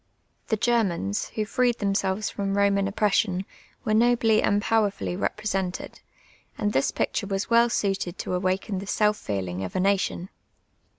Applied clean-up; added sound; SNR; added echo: none; none; none; none.